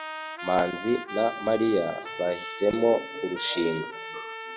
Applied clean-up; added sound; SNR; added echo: none; Trumpet; 10 dB; none.